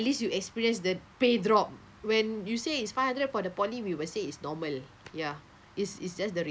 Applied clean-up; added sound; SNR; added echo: none; none; none; none.